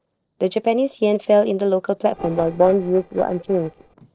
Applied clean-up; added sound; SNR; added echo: neural separator model SepFormer DNS4.